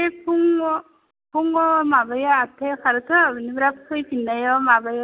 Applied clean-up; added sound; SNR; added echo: none; none; none; none.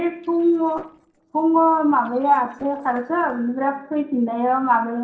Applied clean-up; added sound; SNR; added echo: neural separator model SepFormer DNS4.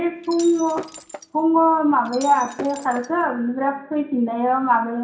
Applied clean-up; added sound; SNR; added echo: none; Shatter; 16 dB; reverberation time 0.5 s.